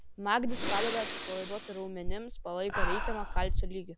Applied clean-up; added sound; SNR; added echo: none; Breathing; -3 dB; none.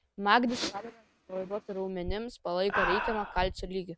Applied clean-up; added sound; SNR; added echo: neural mask model RNNoise.